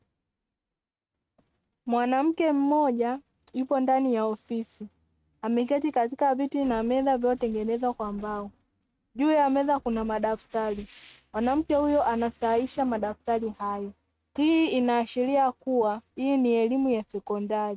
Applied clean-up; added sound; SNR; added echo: neural mask model RNNoise.